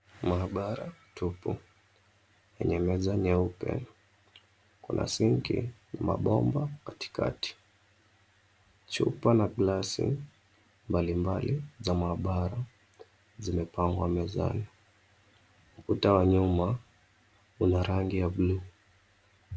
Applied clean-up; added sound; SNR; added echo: none; none; none; none.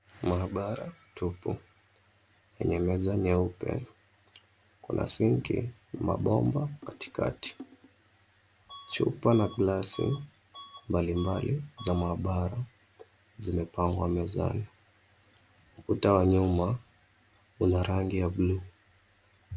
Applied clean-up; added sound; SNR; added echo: none; Bus / Alarm + Drum; 20 dB; none.